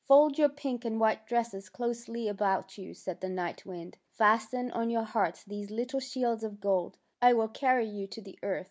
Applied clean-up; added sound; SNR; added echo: none; none; none; none.